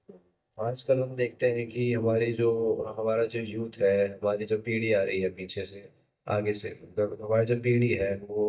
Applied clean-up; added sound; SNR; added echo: neural mask model DeepFilterNet 3.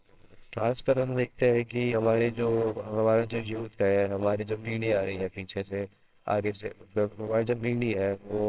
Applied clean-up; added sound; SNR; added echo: neural separator model SepFormer WHAMR!.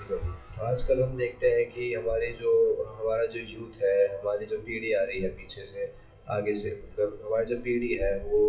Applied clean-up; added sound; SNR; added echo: classical method WPE with log-MMSE.